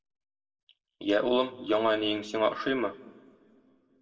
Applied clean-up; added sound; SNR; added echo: none; none; none; reverberation time 0.8 s.